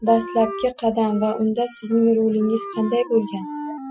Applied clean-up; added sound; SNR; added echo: classical method spectral subtraction.